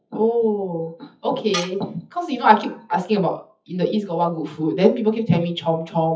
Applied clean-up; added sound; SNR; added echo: classical method WPE with log-MMSE.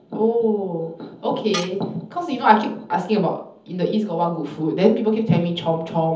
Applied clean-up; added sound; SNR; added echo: none; Tools; 12 dB; reverberation time 0.7 s.